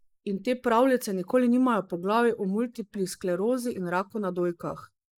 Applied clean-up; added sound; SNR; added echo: neural mask model Resemble Enhance denoiser.